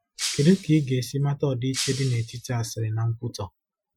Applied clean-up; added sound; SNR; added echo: classical method Wiener filter.